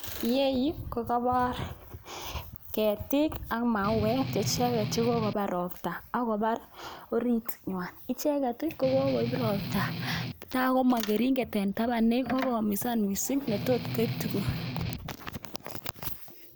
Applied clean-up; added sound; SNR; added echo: none; Strum; 5 dB; none.